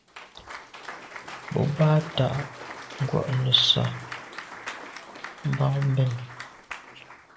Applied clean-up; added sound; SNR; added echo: none; Applause / Cheering; 13 dB; none.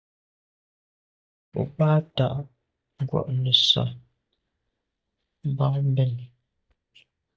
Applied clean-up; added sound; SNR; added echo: neural mask model DeepFilterNet 3.